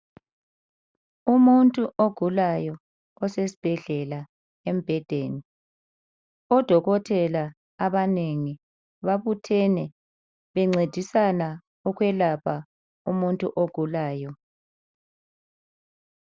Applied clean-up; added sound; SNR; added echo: none; none; none; none.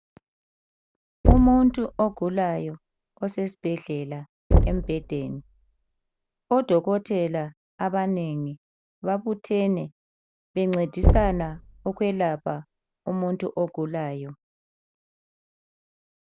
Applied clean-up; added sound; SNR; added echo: none; Knock / Wood; -1 dB; none.